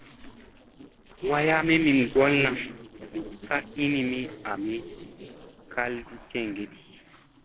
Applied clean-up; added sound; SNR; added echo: neural separator model SepFormer DNS4.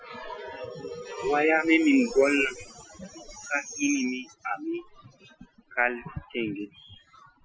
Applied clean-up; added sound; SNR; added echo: classical method Wiener filter.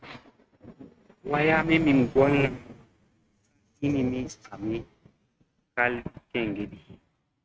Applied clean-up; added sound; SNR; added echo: neural mask model RNNoise.